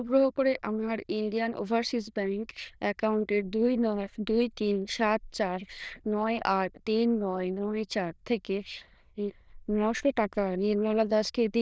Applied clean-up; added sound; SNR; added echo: neural diffusion model UNIVERSE++.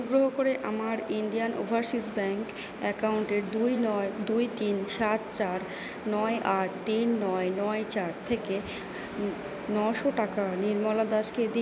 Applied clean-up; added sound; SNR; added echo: none; none; none; none.